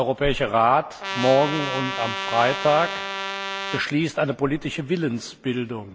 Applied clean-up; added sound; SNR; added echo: none; Trumpet; 6 dB; none.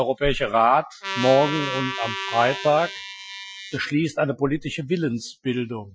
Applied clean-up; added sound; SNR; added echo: classical method Wiener filter.